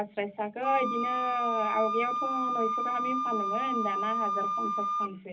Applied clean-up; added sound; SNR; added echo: none; Wind instrument, woodwind instrument; -2 dB; reverberation time 0.4 s.